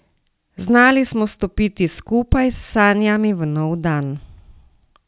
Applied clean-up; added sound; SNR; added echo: none; none; none; none.